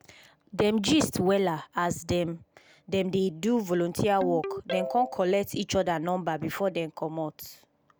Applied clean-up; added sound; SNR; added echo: none; Ringtone; 15 dB; none.